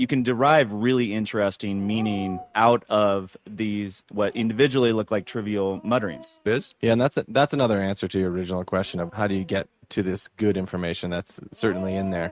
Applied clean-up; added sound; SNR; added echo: neural mask model RNNoise.